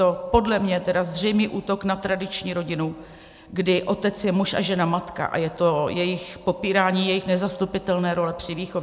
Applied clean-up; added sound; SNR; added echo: none; none; none; none.